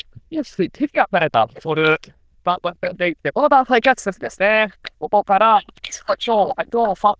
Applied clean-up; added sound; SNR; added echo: neural diffusion model UNIVERSE++.